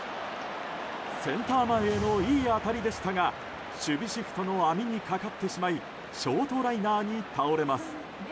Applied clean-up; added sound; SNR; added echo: none; none; none; none.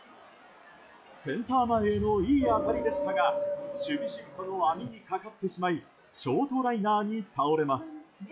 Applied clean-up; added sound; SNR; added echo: classical method log-MMSE.